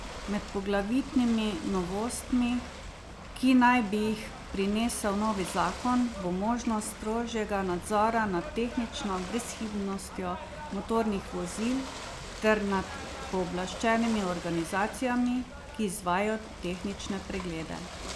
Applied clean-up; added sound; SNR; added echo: none; Ocean / Boat, Water vehicle; 11 dB; none.